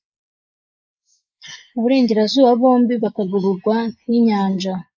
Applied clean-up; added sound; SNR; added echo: neural mask model Resemble Enhance denoiser.